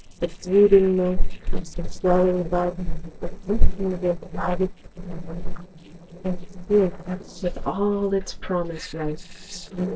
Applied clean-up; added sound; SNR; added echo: neural separator model SepFormer DNS4.